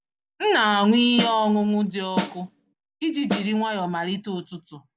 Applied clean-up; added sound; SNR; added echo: none; Snare drum; 6 dB; none.